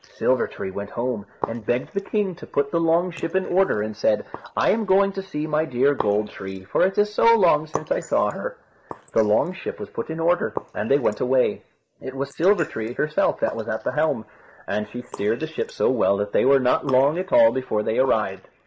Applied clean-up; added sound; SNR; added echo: neural mask model Resemble Enhance denoiser.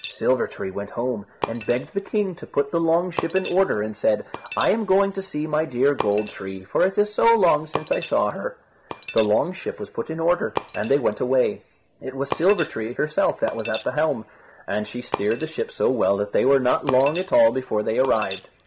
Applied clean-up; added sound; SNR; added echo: none; Shatter; 13 dB; none.